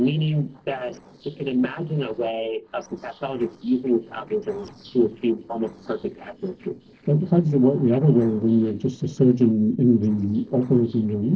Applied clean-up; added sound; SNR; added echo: neural separator model SepFormer DNS4.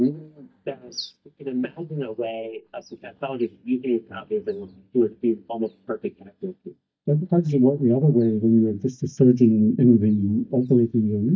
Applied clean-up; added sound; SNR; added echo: neural mask model DeepFilterNet 3.